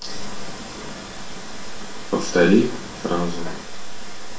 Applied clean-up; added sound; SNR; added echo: none; none; none; reverberation time 0.3 s.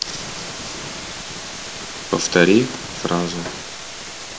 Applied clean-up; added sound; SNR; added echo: none; none; none; none.